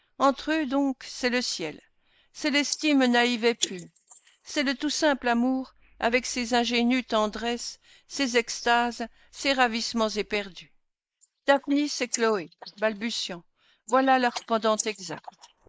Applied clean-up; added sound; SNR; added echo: neural mask model Resemble Enhance denoiser.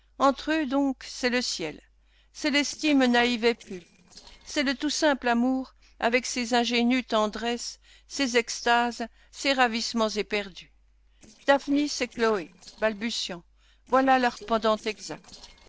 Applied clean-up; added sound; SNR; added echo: neural separator model SepFormer DNS4.